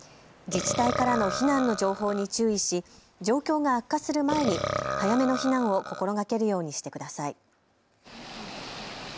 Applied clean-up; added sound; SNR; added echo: none; Burping, eructation; 6 dB; none.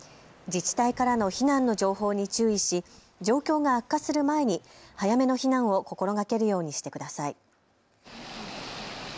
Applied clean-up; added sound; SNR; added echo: none; none; none; none.